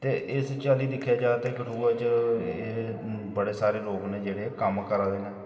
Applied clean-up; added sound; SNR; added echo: none; none; none; reverberation time 2.3 s.